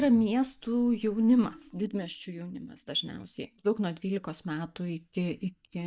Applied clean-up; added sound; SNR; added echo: neural mask model DeepFilterNet 3.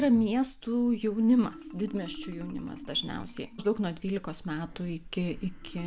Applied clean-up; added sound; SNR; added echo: none; Marimba, xylophone; 19 dB; none.